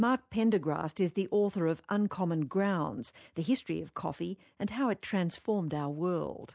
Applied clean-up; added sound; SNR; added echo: none; none; none; none.